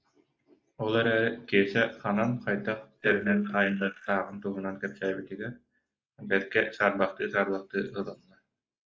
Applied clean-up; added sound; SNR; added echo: neural mask model Resemble Enhance denoiser.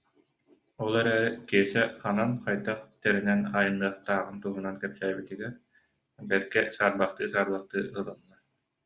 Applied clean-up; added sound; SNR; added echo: none; none; none; none.